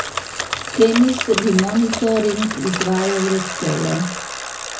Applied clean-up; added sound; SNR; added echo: none; Bicycle; 7 dB; reverberation time 0.4 s.